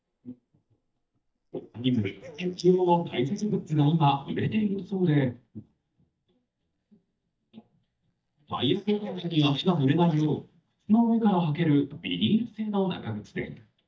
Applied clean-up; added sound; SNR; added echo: neural mask model DeepFilterNet 3.